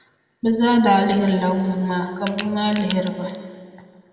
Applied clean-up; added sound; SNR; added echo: none; Crack; 10 dB; reverberation time 2.5 s.